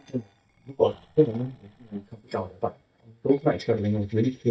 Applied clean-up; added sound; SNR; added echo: neural mask model DeepFilterNet 3.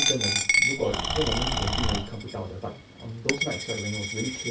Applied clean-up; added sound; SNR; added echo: none; Coin (dropping) + Engine / Tools; -4 dB; none.